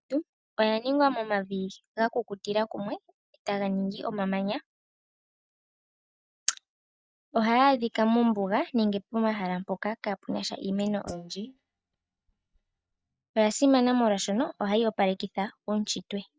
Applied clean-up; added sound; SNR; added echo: neural mask model DeepFilterNet 3.